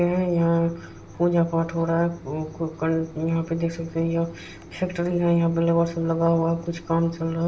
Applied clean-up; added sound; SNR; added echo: none; Mechanisms; 20 dB; reverberation time 0.7 s.